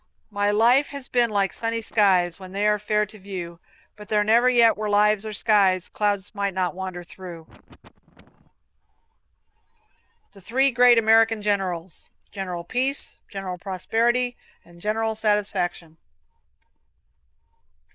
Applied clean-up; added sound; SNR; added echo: neural diffusion model UNIVERSE++.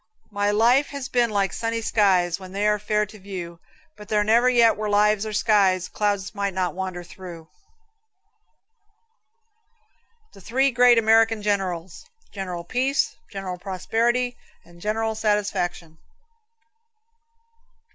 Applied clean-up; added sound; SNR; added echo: none; none; none; none.